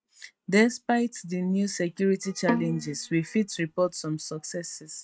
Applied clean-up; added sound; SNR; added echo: neural mask model RNNoise.